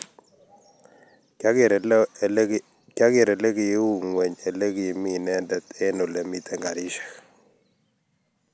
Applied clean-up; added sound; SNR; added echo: none; none; none; none.